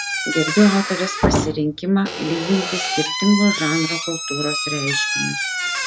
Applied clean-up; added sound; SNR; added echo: none; Squeak / Slam; 2 dB; none.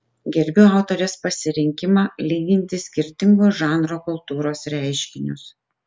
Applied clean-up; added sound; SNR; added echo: none; none; none; none.